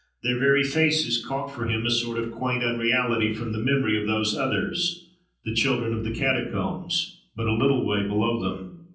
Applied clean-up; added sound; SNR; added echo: none; none; none; reverberation time 0.6 s.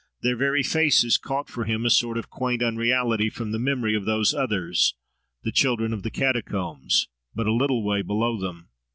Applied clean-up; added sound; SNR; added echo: none; none; none; none.